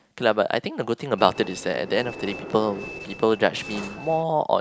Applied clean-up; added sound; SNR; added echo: none; Train; 13 dB; none.